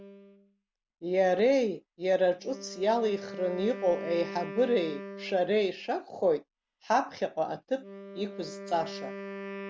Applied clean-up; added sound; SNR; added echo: none; Wind instrument, woodwind instrument; 13 dB; none.